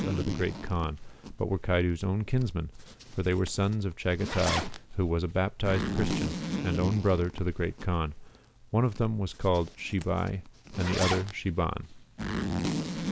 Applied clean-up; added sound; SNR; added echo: none; Zipper (clothing); 7 dB; none.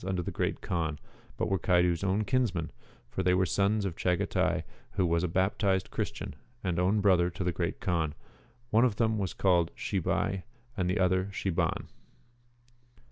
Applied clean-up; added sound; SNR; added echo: none; none; none; none.